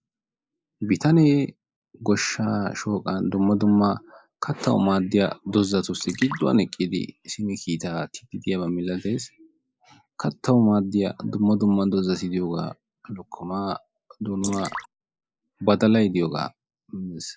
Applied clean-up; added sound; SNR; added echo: neural mask model Resemble Enhance denoiser.